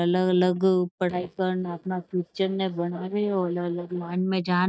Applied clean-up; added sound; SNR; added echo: neural mask model DeepFilterNet 3.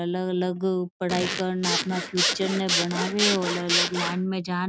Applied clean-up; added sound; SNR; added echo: none; Zipper (clothing) / Sawing; 0 dB; none.